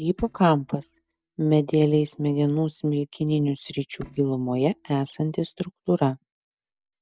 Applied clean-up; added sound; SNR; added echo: neural mask model DeepFilterNet 3.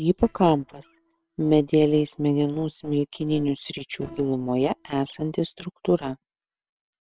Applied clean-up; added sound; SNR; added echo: neural separator model SepFormer WHAM!.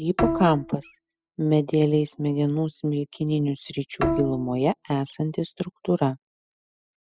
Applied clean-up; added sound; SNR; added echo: classical method spectral subtraction.